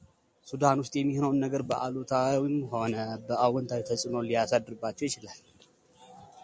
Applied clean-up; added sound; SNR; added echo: none; none; none; none.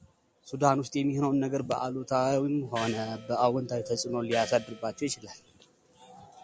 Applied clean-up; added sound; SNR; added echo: none; Gong; 15 dB; none.